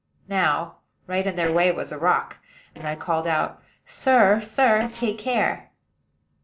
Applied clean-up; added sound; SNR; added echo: neural separator model SepFormer DNS4.